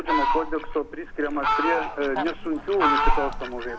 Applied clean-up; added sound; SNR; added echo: none; Fowl; -2 dB; none.